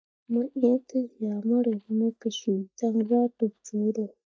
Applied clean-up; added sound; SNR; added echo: neural mask model DeepFilterNet 3.